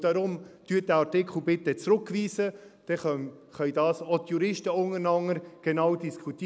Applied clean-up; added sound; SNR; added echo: none; none; none; none.